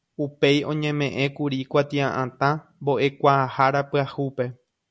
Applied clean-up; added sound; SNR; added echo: none; none; none; none.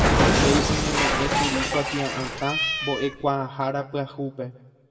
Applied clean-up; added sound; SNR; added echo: none; Cat; -3 dB; reverberation time 1.1 s.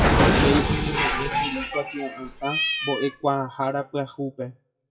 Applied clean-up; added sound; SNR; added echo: classical method WPE with log-MMSE.